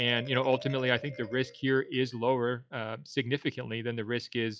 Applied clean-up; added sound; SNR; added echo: classical method log-MMSE.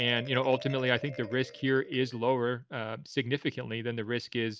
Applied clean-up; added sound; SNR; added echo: none; Marimba, xylophone; 18 dB; none.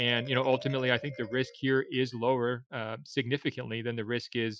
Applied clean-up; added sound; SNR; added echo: classical method Wiener filter.